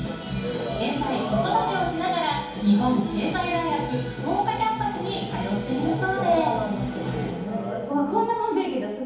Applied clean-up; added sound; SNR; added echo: none; none; none; reverberation time 2.2 s.